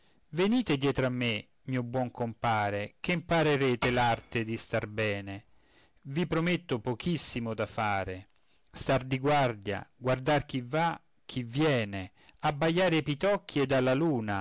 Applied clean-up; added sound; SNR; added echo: none; Shatter / Crushing; 14 dB; none.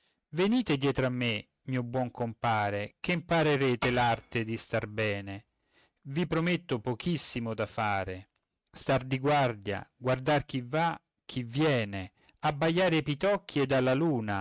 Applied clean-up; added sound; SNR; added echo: neural mask model RNNoise.